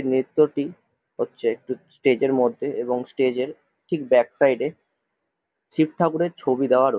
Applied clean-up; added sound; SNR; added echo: none; none; none; none.